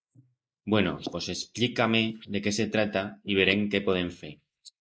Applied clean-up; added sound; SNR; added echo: neural mask model Resemble Enhance denoiser.